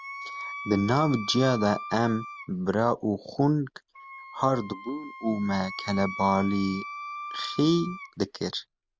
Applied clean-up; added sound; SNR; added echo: none; Wind instrument, woodwind instrument; 12 dB; none.